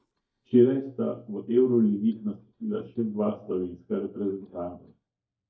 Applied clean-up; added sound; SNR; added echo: neural mask model DeepFilterNet 3.